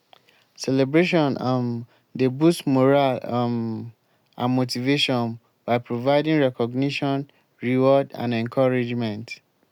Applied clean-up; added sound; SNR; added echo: none; none; none; none.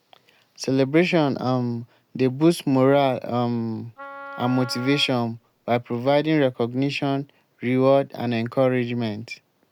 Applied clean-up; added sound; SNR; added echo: none; Wind instrument, woodwind instrument; 16 dB; none.